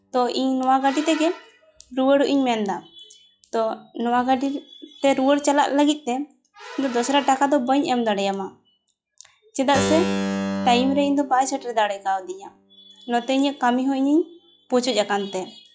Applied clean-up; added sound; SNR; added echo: classical method log-MMSE.